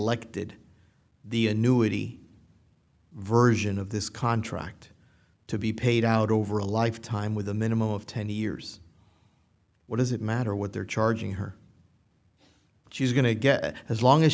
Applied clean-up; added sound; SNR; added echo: none; none; none; none.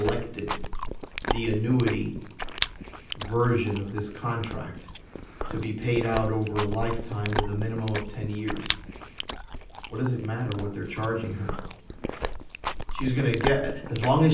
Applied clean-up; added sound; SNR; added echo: none; Chewing, mastication; 4 dB; reverberation time 0.6 s.